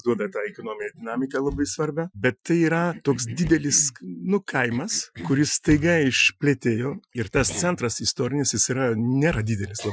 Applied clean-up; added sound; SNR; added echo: classical method Wiener filter.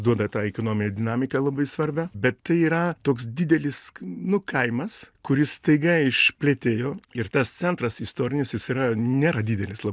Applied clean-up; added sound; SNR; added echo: none; none; none; none.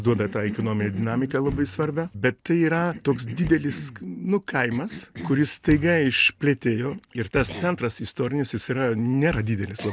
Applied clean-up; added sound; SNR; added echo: none; Thump, thud + Cough; 14 dB; none.